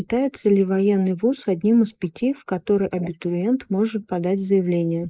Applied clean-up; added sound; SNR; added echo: neural mask model Resemble Enhance denoiser.